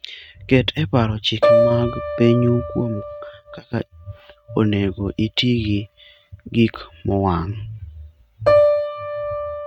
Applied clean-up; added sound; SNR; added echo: neural mask model RNNoise.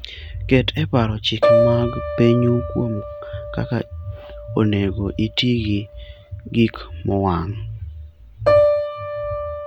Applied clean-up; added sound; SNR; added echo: none; Piano; 2 dB; none.